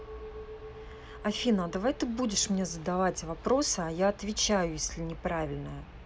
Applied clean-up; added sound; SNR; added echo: none; Chink, clink; 20 dB; none.